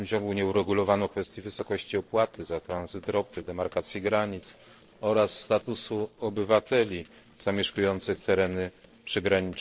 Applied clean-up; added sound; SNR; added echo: neural separator model SepFormer DNS4.